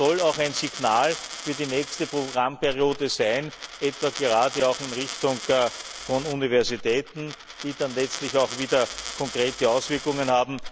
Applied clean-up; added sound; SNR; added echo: none; Coin (dropping); 12 dB; none.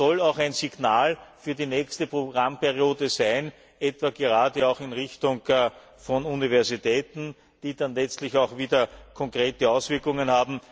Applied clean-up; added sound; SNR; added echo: none; none; none; none.